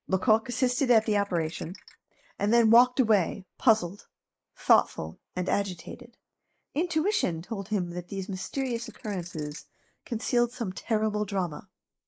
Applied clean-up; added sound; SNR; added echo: neural mask model Resemble Enhance denoiser.